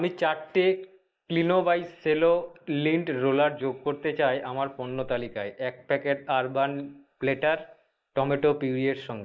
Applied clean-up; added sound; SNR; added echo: neural mask model Resemble Enhance denoiser.